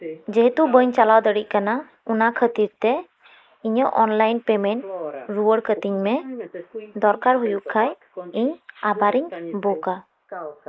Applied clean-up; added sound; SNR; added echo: neural mask model Resemble Enhance denoiser.